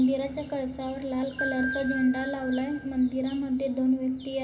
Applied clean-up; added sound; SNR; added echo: none; Ringtone / Bell; 7 dB; reverberation time 1.4 s.